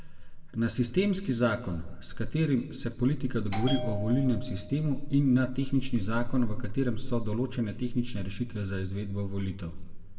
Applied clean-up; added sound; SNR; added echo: none; Bell; 12 dB; reverberation time 1.2 s.